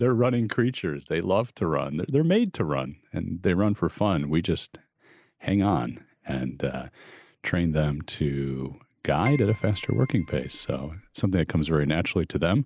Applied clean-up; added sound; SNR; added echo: none; Keyboard (musical); 17 dB; none.